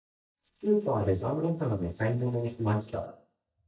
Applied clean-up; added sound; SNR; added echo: neural mask model DeepFilterNet 3.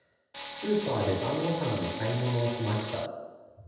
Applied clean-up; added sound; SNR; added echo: none; Tools; 7 dB; reverberation time 1.1 s.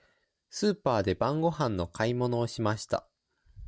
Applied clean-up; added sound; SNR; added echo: none; none; none; none.